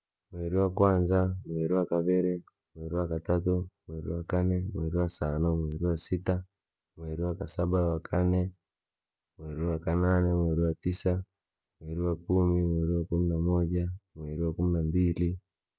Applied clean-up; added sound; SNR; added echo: none; none; none; none.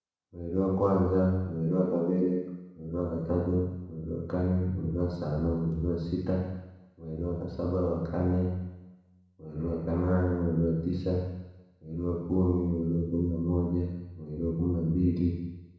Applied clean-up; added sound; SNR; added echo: none; none; none; reverberation time 1.1 s.